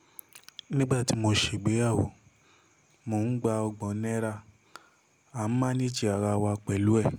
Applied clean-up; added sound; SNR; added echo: none; none; none; none.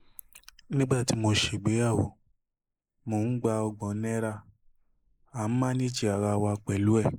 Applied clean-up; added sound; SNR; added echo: neural mask model Resemble Enhance denoiser.